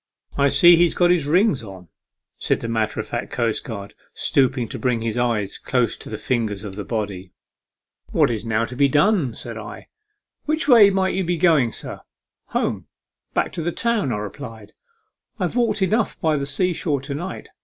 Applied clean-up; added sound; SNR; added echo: none; none; none; none.